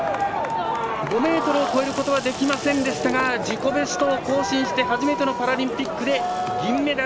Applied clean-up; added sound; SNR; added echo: none; Sink (filling or washing) / Water tap, faucet; 19 dB; none.